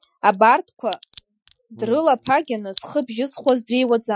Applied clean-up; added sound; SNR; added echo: classical method Wiener filter.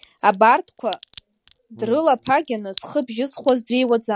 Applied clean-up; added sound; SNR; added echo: none; Brass instrument + Crack; 19 dB; none.